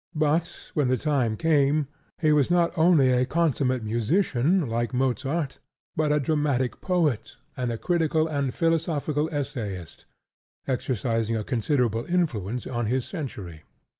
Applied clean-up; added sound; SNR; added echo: none; none; none; none.